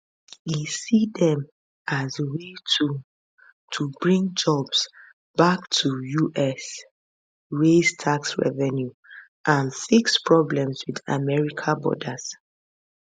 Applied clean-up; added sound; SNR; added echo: none; none; none; none.